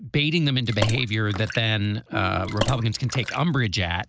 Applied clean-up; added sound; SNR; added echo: none; Water / Splash, splatter + Guitar; 10 dB; none.